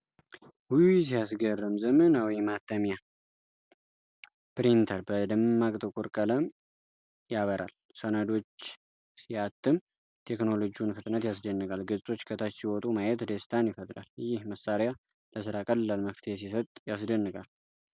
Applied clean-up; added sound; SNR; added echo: none; none; none; none.